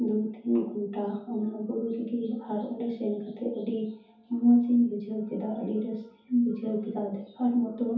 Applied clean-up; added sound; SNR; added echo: none; none; none; reverberation time 0.6 s.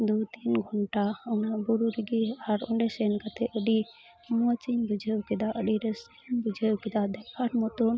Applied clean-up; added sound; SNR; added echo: none; none; none; none.